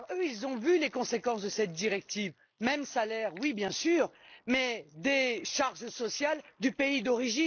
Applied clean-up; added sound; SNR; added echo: neural mask model Resemble Enhance denoiser.